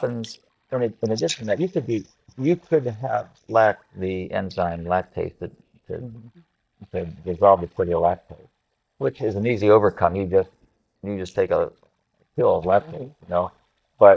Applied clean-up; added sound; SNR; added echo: neural mask model DeepFilterNet 3.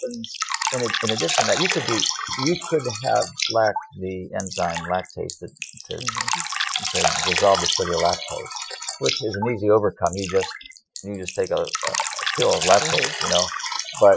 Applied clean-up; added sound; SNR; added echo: classical method Wiener filter.